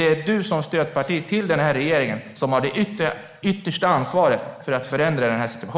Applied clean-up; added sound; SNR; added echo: neural mask model Resemble Enhance denoiser.